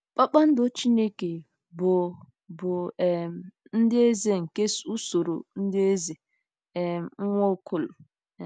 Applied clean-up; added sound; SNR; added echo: none; none; none; none.